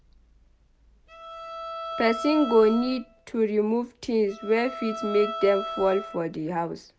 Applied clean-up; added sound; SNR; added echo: none; Bowed string instrument; 10 dB; none.